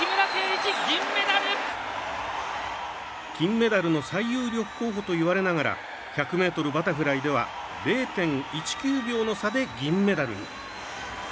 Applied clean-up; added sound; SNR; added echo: none; none; none; none.